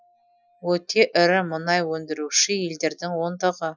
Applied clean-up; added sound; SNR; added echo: classical method Wiener filter.